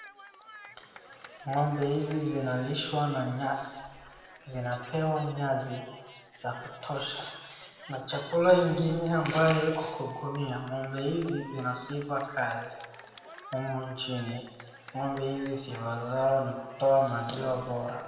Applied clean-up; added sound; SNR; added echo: none; Cheering; 19 dB; reverberation time 1.1 s.